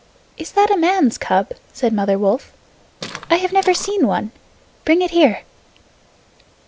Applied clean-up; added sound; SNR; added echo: none; Walk, footsteps; 14 dB; none.